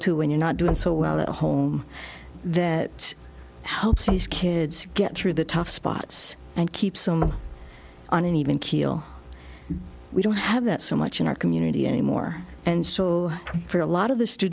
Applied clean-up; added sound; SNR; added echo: none; Knock; 11 dB; none.